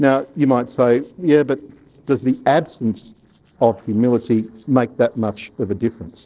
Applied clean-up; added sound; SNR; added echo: neural separator model SepFormer DNS4.